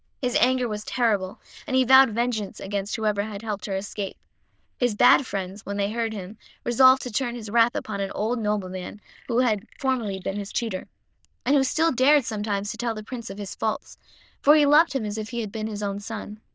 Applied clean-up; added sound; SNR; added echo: neural diffusion model UNIVERSE++.